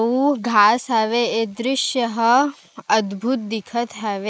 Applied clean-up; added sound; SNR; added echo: neural mask model Resemble Enhance denoiser.